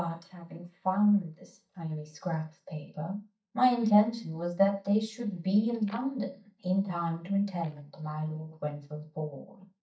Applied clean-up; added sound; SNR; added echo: neural mask model DeepFilterNet 3.